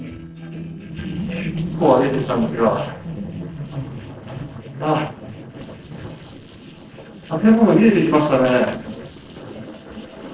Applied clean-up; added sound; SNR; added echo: neural separator model SepFormer DNS4.